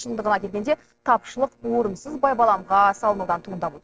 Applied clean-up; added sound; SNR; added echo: neural separator model SepFormer DNS4.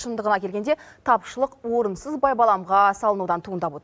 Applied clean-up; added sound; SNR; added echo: none; none; none; none.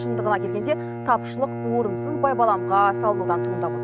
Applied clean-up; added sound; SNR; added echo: neural mask model RNNoise.